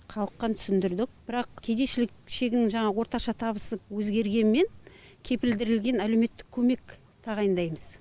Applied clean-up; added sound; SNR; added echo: none; none; none; none.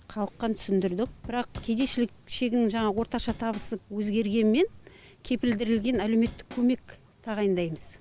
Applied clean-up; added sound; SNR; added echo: none; Drum / Drum kit; 16 dB; none.